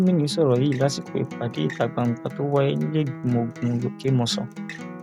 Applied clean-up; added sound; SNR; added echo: none; Acoustic guitar; 12 dB; none.